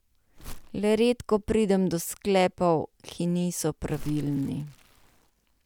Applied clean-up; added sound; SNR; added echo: none; Crumpling, crinkling; 18 dB; none.